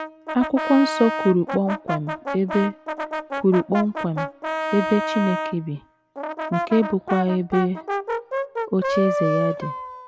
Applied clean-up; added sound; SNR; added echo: none; Brass instrument; 4 dB; none.